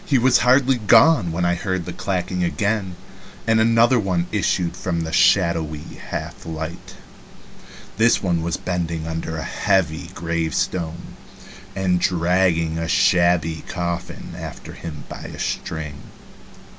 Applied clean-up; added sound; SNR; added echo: none; none; none; none.